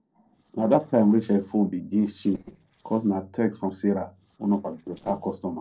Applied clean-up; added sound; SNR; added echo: neural separator model SepFormer DNS4.